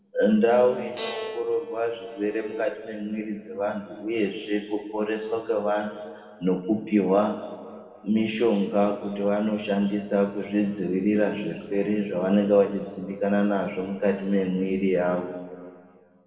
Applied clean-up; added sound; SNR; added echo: none; Bowed string instrument; 15 dB; reverberation time 1.8 s.